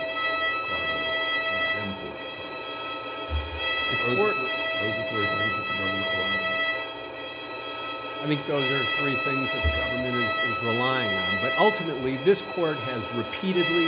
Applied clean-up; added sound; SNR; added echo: none; Bowed string instrument; -2 dB; none.